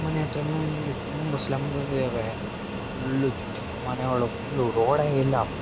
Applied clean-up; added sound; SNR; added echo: none; Fixed-wing aircraft, airplane; 5 dB; none.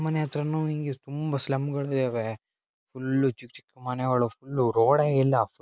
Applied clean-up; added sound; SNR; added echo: none; none; none; none.